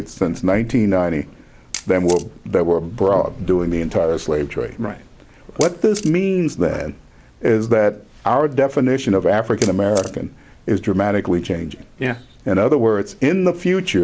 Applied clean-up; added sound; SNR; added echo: none; Camera; 17 dB; none.